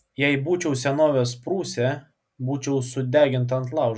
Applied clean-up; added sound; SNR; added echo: none; none; none; none.